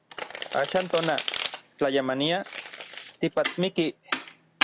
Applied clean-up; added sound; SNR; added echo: none; Domestic sounds, home sounds; 3 dB; none.